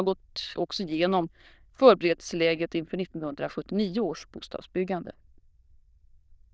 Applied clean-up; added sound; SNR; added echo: neural diffusion model UNIVERSE++.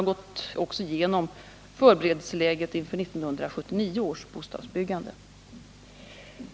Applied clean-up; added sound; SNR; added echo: none; none; none; none.